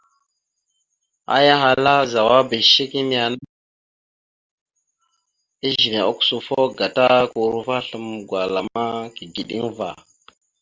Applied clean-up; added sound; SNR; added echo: none; none; none; none.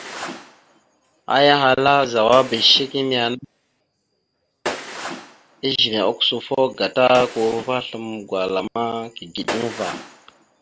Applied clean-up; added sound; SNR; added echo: none; Gunshot, gunfire; 15 dB; none.